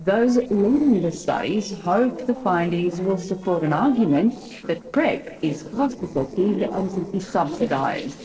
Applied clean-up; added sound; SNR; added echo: neural separator model SepFormer DNS4.